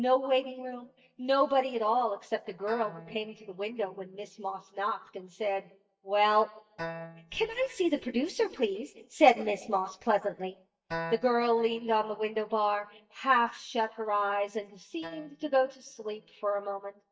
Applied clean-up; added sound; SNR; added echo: neural mask model DeepFilterNet 3.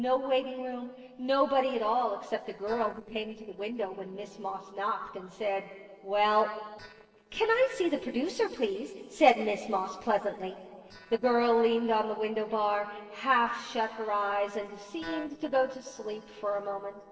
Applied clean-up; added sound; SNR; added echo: neural separator model SepFormer DNS4.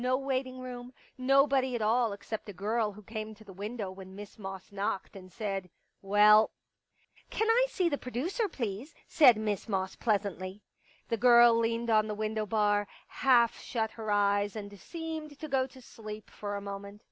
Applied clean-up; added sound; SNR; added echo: none; none; none; none.